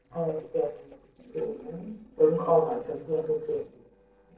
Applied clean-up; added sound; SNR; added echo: neural separator model SepFormer DNS4.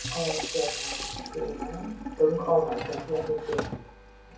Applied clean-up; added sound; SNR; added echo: none; Sink (filling or washing) / Water tap, faucet; 6 dB; reverberation time 0.6 s.